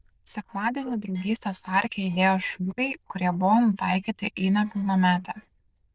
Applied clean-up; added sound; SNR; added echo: neural diffusion model UNIVERSE++.